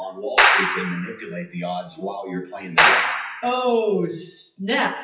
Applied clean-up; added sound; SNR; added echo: classical method WPE with log-MMSE.